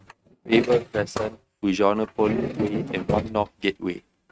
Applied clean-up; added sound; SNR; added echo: neural mask model RNNoise.